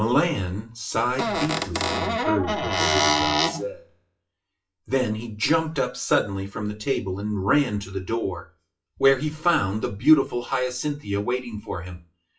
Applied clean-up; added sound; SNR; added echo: classical method WPE with log-MMSE.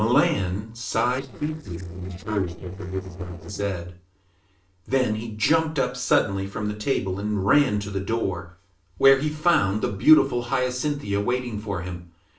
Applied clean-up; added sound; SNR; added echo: neural separator model SepFormer DNS4.